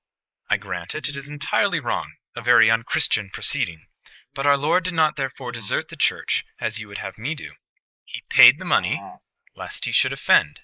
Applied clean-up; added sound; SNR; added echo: neural mask model Resemble Enhance denoiser.